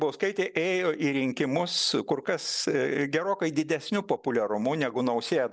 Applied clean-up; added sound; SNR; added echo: none; none; none; none.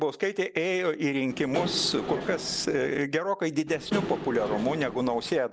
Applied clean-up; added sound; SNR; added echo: none; Engine / Mechanisms; 8 dB; none.